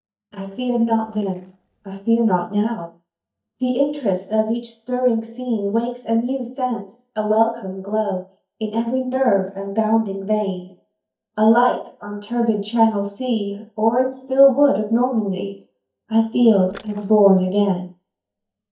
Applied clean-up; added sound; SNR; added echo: neural mask model DeepFilterNet 3.